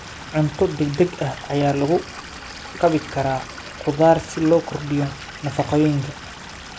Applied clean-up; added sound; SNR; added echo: none; Stream / Liquid; 14 dB; none.